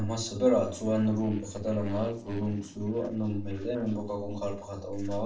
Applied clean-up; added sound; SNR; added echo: neural separator model SepFormer DNS4.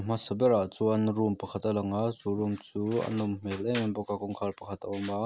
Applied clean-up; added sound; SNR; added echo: none; none; none; none.